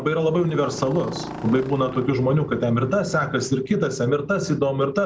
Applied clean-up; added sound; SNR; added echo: none; Motorcycle; 15 dB; none.